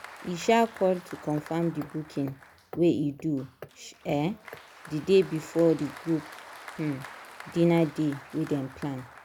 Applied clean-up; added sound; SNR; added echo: none; Applause + Hammer; 18 dB; none.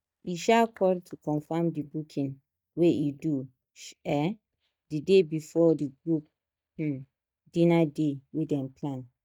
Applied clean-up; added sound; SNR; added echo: neural mask model DeepFilterNet 3.